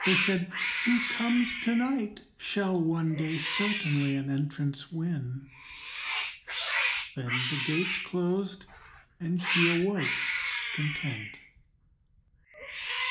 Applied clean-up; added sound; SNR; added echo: none; Cat; 3 dB; reverberation time 0.4 s.